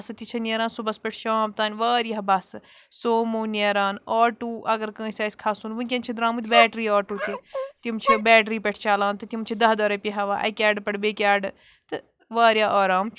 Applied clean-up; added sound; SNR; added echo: none; Dog; 6 dB; none.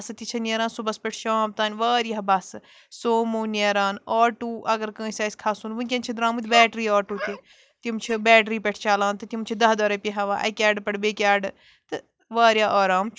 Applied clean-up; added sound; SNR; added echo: neural mask model DeepFilterNet 3.